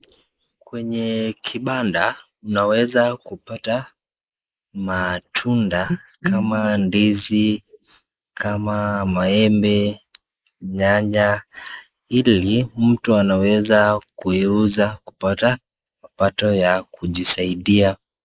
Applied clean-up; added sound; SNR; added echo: neural mask model Resemble Enhance denoiser.